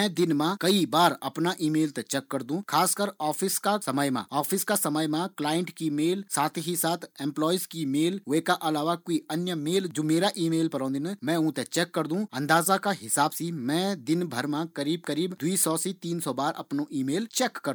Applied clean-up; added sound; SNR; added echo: none; none; none; none.